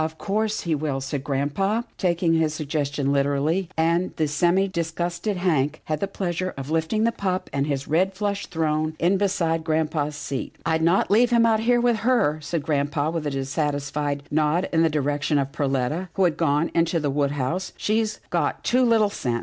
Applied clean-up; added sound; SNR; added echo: none; none; none; none.